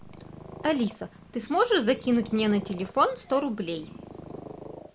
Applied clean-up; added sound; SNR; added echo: none; Purr; 16 dB; none.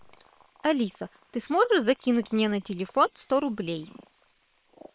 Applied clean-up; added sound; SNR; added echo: neural separator model SepFormer WHAM!.